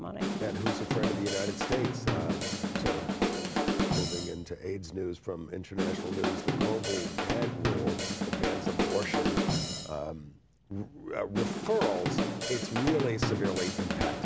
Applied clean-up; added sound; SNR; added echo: none; Drum kit; -3 dB; none.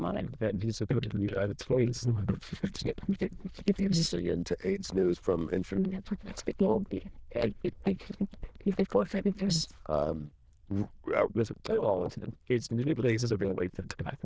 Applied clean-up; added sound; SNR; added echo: neural diffusion model UNIVERSE++.